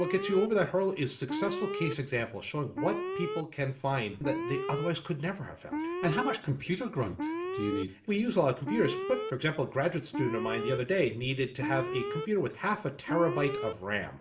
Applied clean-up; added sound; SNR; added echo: none; Alarm; 6 dB; reverberation time 0.4 s.